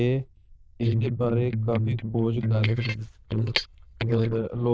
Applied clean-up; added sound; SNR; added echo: neural diffusion model UNIVERSE++.